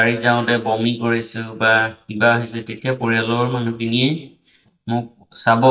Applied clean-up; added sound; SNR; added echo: neural mask model DeepFilterNet 3.